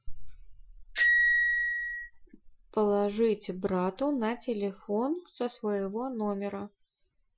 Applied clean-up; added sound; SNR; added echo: classical method Wiener filter.